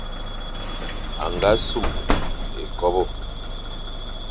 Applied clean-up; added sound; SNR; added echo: none; Bus / Alarm; -2 dB; none.